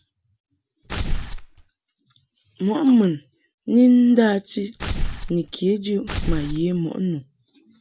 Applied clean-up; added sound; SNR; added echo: none; Tearing; 4 dB; none.